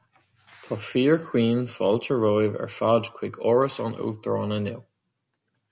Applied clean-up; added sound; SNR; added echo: none; none; none; none.